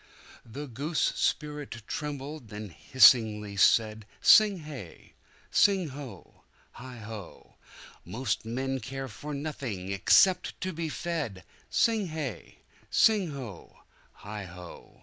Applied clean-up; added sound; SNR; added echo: none; none; none; none.